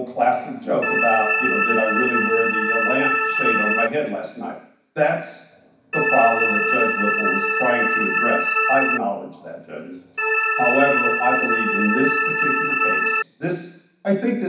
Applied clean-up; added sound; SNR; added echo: none; Organ; -4 dB; reverberation time 0.6 s.